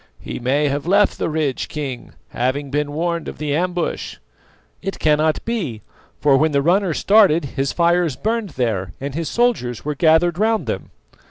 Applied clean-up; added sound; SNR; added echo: none; none; none; none.